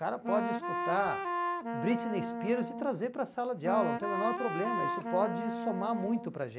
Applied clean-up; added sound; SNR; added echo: none; Wind instrument, woodwind instrument; 1 dB; none.